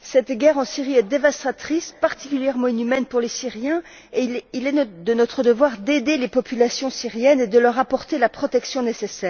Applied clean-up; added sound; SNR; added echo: none; none; none; none.